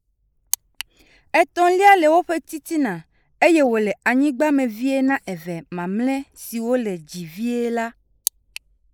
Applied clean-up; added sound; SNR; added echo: neural mask model Resemble Enhance denoiser.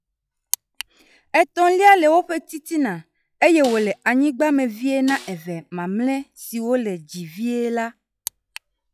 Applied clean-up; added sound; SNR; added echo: classical method log-MMSE.